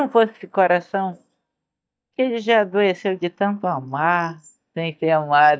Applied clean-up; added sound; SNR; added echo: neural mask model DeepFilterNet 3.